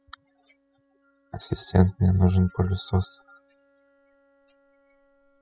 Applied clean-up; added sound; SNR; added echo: classical method spectral subtraction.